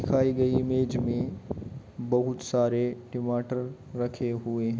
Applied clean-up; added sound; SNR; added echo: none; none; none; none.